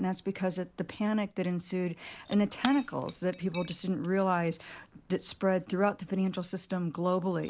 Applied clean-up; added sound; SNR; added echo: none; Shatter / Crushing; 19 dB; none.